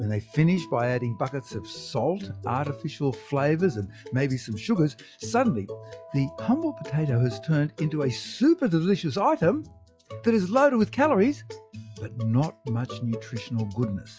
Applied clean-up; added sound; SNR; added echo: classical method log-MMSE.